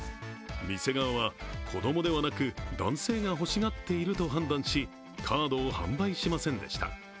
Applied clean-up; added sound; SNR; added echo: none; none; none; none.